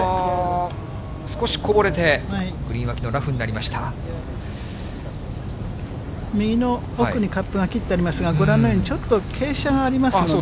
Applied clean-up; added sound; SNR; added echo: none; none; none; none.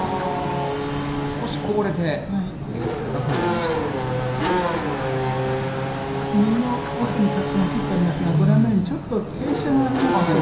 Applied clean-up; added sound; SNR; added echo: none; Race car, auto racing / Accelerating, revving, vroom; 3 dB; reverberation time 0.7 s.